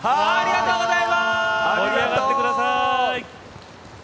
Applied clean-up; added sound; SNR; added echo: none; none; none; none.